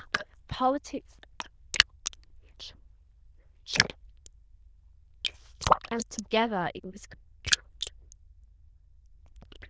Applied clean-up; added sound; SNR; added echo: neural diffusion model UNIVERSE++.